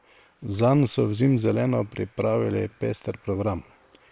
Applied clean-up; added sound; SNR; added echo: neural separator model SepFormer WHAM!.